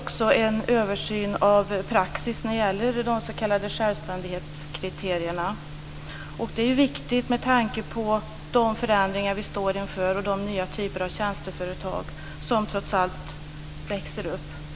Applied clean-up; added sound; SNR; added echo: none; none; none; none.